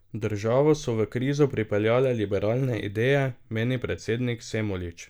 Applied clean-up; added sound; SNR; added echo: none; none; none; none.